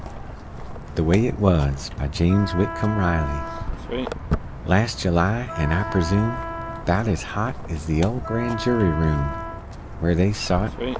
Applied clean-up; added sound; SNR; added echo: none; Wind instrument, woodwind instrument + Walk, footsteps; 7 dB; none.